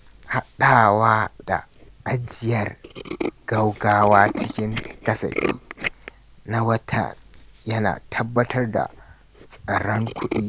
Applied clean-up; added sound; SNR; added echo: none; Tools; 11 dB; none.